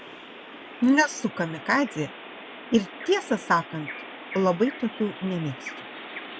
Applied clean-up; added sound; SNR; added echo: none; Bird vocalization, bird call, bird song; 13 dB; none.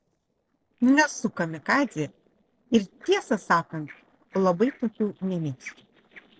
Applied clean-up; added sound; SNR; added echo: neural separator model SepFormer DNS4.